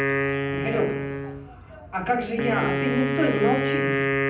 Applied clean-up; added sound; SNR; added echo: none; Wind instrument, woodwind instrument; -1 dB; reverberation time 0.6 s.